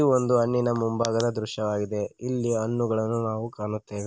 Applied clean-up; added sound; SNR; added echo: none; none; none; none.